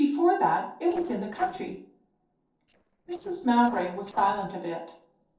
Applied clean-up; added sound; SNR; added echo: neural separator model SepFormer DNS4.